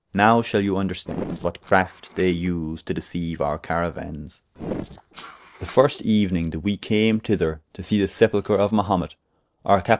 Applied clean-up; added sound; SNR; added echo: neural separator model SepFormer DNS4.